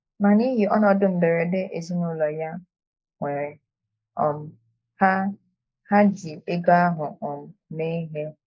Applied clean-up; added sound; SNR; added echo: neural mask model Resemble Enhance denoiser.